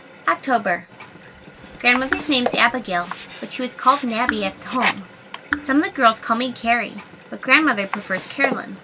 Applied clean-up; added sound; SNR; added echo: none; Raindrop / Drip + Sink (filling or washing); 9 dB; none.